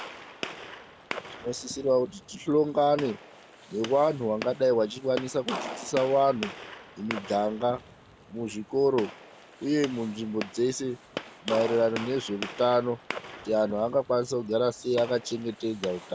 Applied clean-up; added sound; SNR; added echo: none; Gunshot, gunfire; 13 dB; none.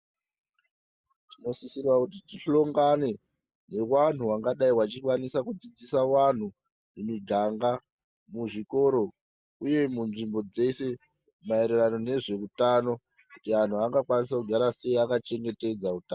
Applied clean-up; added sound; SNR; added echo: none; none; none; none.